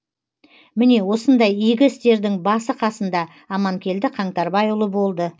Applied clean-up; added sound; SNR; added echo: none; none; none; none.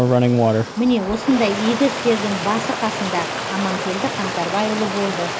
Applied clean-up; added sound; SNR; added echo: none; Stream; 0 dB; none.